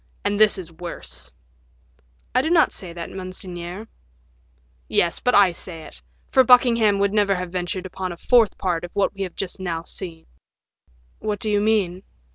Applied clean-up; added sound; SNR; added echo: none; none; none; none.